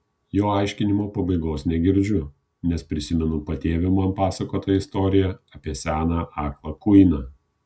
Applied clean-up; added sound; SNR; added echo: none; none; none; none.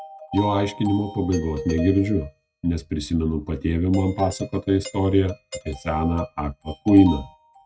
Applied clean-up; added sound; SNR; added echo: neural mask model RNNoise.